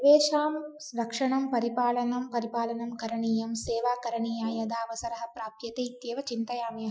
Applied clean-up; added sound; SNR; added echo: classical method Wiener filter.